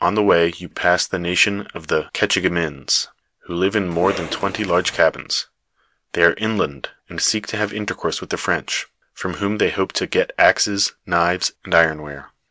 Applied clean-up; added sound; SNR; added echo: none; Cough; 11 dB; none.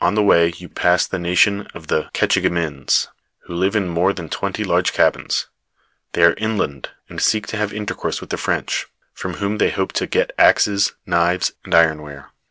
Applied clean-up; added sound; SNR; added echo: none; none; none; none.